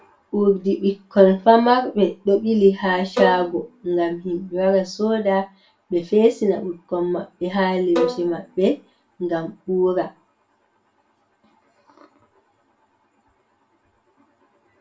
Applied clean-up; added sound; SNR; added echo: none; Bowed string instrument; 7 dB; reverberation time 0.2 s.